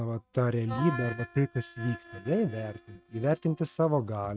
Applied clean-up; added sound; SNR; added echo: neural mask model RNNoise.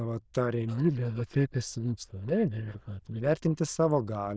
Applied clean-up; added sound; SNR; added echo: neural diffusion model UNIVERSE++.